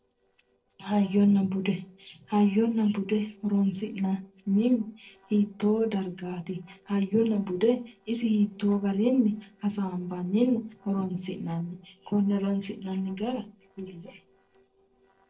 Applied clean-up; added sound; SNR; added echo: neural separator model SepFormer DNS4.